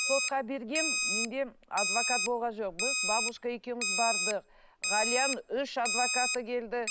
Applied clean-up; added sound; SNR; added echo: none; Alarm; -1 dB; none.